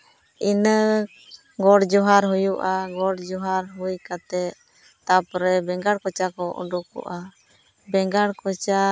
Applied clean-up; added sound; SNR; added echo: none; none; none; none.